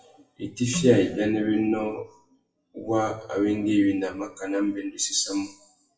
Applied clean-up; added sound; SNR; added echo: classical method WPE with log-MMSE.